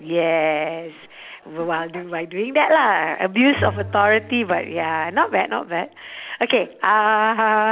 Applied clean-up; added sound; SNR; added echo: none; Bowed string instrument; 16 dB; none.